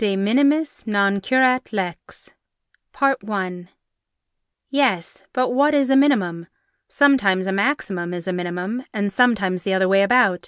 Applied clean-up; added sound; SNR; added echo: none; none; none; none.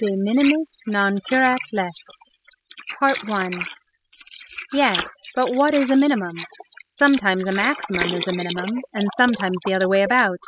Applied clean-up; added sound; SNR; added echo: classical method spectral subtraction.